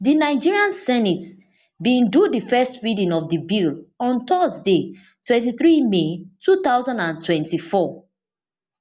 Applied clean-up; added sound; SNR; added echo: none; none; none; none.